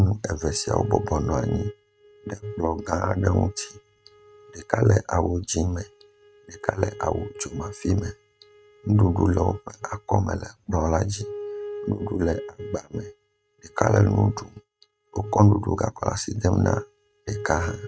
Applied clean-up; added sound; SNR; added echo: neural mask model RNNoise.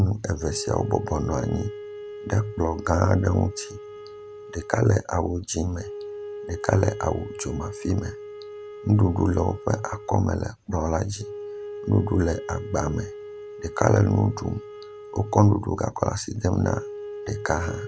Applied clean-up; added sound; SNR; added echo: none; Wind instrument, woodwind instrument; 13 dB; none.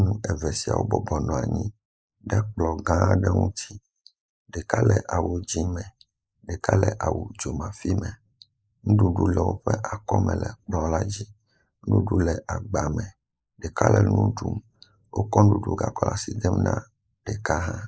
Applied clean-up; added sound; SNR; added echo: neural mask model Resemble Enhance denoiser.